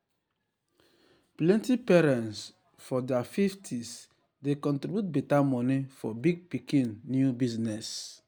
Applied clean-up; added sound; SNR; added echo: none; none; none; none.